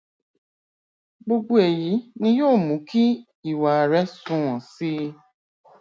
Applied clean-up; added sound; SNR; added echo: none; none; none; none.